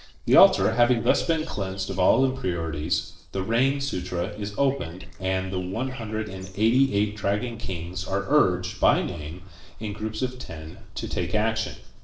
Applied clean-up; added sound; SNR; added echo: neural separator model SepFormer DNS4.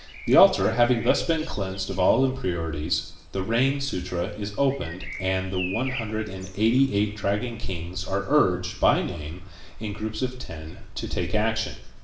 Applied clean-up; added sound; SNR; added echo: none; Bird vocalization, bird call, bird song; 18 dB; reverberation time 0.7 s.